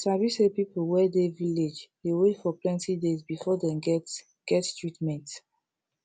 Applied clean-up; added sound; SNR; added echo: none; none; none; none.